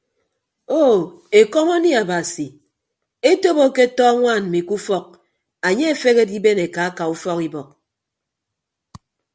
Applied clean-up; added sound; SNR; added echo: none; none; none; none.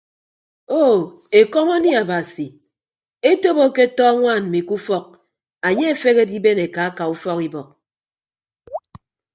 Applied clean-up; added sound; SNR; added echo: neural mask model DeepFilterNet 3.